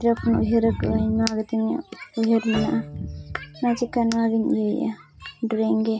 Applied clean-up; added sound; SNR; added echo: none; Bowed string instrument; 19 dB; reverberation time 0.3 s.